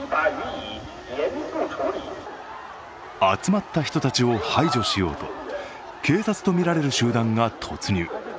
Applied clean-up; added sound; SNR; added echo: none; none; none; none.